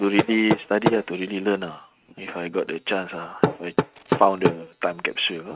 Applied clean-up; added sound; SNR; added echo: neural mask model RNNoise.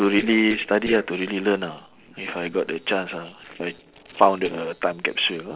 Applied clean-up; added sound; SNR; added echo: neural separator model SepFormer DNS4.